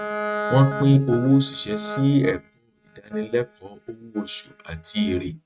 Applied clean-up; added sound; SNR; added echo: neural mask model RNNoise.